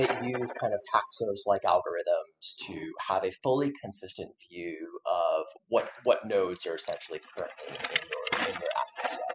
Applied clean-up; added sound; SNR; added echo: classical method spectral subtraction.